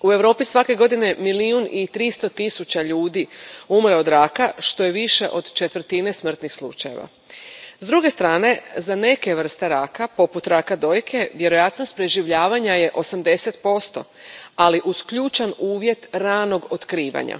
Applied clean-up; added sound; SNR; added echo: none; none; none; none.